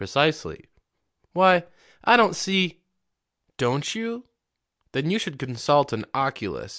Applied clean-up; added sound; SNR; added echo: none; none; none; none.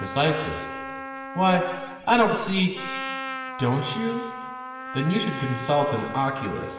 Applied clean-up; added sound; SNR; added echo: none; Trumpet; 9 dB; reverberation time 1.5 s.